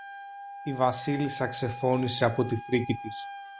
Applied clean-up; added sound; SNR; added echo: none; Wind instrument, woodwind instrument; 12 dB; none.